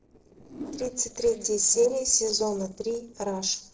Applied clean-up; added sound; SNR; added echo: neural separator model SepFormer DNS4.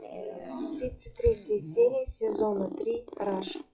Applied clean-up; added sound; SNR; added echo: classical method WPE with log-MMSE.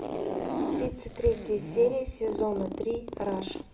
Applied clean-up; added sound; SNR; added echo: none; Zipper (clothing); 7 dB; reverberation time 0.6 s.